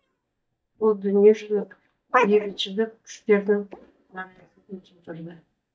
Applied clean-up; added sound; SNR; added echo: neural mask model DeepFilterNet 3.